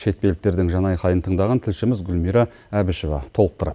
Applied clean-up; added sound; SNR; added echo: none; none; none; none.